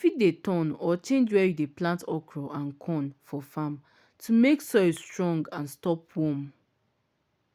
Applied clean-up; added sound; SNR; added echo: none; none; none; none.